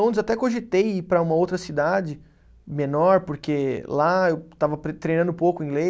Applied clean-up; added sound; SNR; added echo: none; none; none; none.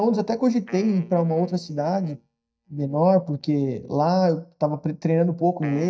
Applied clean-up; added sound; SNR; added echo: neural mask model DeepFilterNet 3.